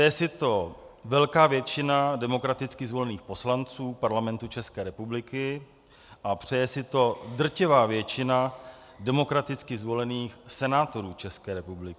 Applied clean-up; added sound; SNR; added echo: none; none; none; none.